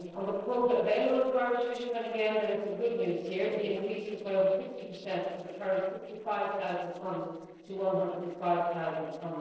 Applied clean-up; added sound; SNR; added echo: neural separator model SepFormer DNS4.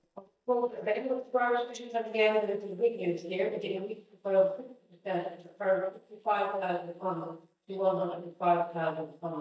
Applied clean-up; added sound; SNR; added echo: neural mask model DeepFilterNet 3.